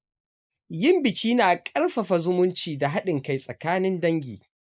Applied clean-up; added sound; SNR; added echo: neural mask model Resemble Enhance denoiser.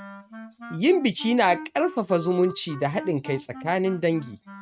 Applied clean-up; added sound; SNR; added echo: neural mask model RNNoise.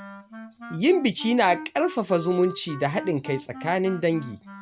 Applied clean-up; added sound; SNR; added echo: none; Wind instrument, woodwind instrument; 15 dB; none.